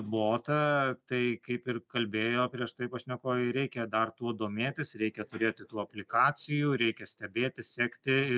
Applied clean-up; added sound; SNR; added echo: none; none; none; none.